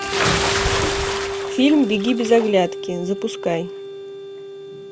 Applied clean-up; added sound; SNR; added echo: none; Organ + Bathtub (filling or washing) / Splash, splatter; 2 dB; none.